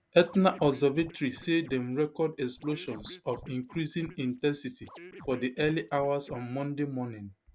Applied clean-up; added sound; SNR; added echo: none; Scratching (performance technique); 20 dB; none.